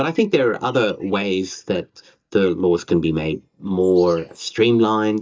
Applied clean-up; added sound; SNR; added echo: neural mask model DeepFilterNet 3.